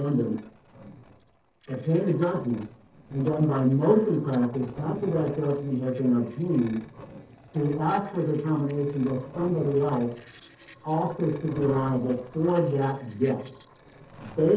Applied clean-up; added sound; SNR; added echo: neural separator model SepFormer DNS4.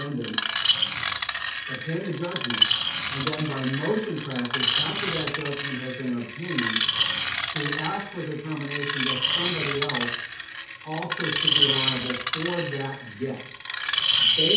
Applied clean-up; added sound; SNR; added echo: none; Screech; -5 dB; reverberation time 0.5 s.